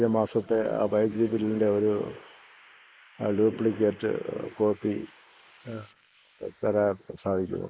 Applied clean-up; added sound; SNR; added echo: neural mask model Resemble Enhance denoiser.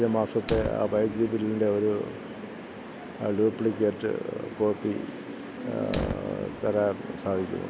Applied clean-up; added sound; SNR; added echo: none; Fire; 14 dB; none.